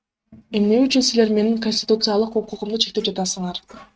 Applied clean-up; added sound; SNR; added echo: neural mask model RNNoise.